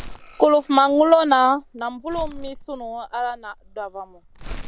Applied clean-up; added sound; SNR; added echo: none; Crumpling, crinkling; 16 dB; none.